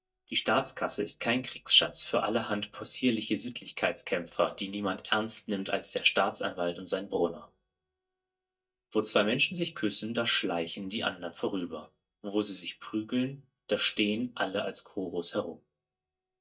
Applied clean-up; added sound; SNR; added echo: neural mask model DeepFilterNet 3.